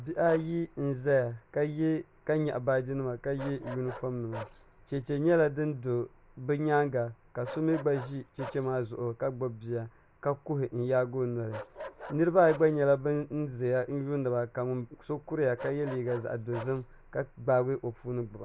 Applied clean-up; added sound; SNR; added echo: none; Bark; 18 dB; none.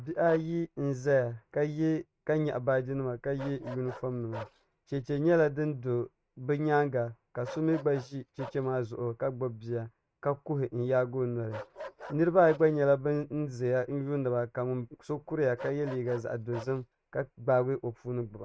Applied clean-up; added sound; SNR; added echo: neural mask model RNNoise.